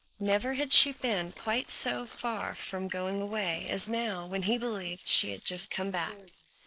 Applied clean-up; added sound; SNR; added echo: neural mask model Resemble Enhance denoiser.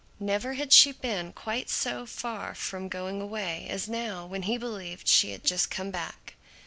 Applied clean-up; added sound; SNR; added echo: none; none; none; none.